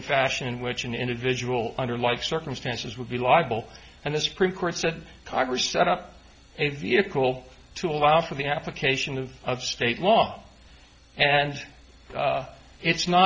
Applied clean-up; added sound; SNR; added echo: none; none; none; none.